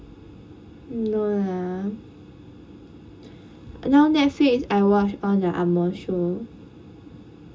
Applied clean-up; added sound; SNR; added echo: none; none; none; reverberation time 0.2 s.